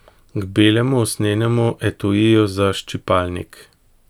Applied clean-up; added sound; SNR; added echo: none; none; none; none.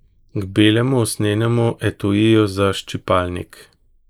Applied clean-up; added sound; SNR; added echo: neural mask model Resemble Enhance denoiser.